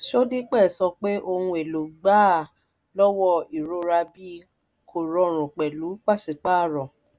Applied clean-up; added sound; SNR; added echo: none; none; none; none.